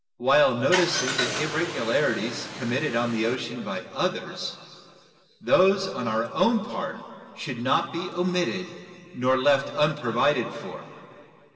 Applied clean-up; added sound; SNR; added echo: none; Car; 6 dB; reverberation time 2.6 s.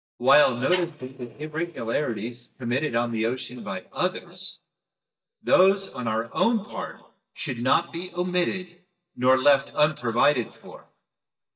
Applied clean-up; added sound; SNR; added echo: neural mask model DeepFilterNet 3.